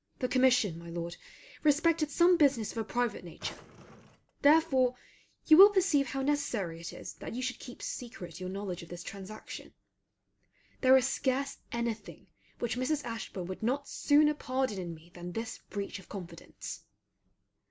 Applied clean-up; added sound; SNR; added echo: none; Drawer open or close; 20 dB; none.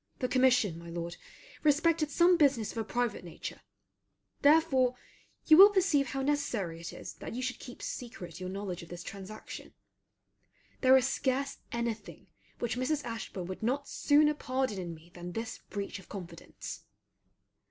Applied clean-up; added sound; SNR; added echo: none; none; none; none.